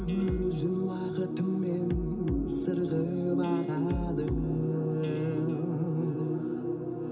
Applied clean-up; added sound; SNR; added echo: none; Electric guitar; 20 dB; reverberation time 0.2 s.